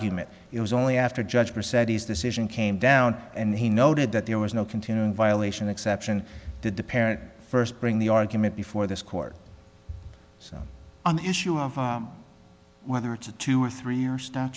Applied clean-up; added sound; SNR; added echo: none; none; none; none.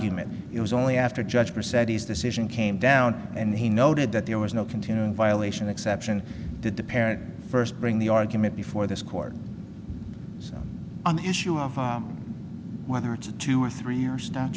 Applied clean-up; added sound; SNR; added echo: none; Fire; 9 dB; none.